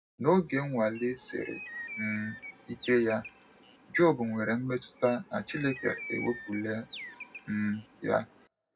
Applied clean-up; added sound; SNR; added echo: none; Bird; 14 dB; reverberation time 0.3 s.